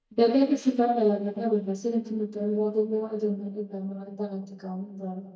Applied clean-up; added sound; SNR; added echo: neural mask model DeepFilterNet 3.